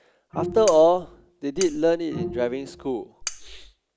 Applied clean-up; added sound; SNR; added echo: none; Cutlery, silverware + Bowed string instrument; 10 dB; none.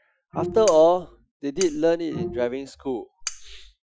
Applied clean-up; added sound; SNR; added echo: classical method Wiener filter.